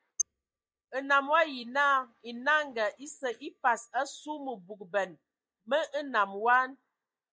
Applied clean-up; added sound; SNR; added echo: neural mask model DeepFilterNet 3.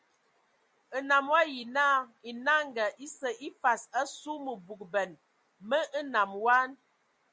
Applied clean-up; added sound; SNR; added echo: none; none; none; none.